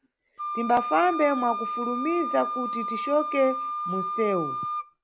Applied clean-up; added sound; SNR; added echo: none; Wind instrument, woodwind instrument; 4 dB; none.